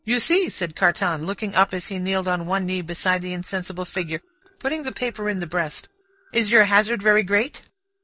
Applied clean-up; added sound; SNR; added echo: neural separator model SepFormer DNS4.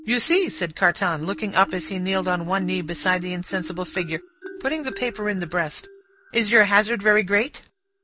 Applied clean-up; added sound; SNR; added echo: none; Marimba, xylophone; 17 dB; none.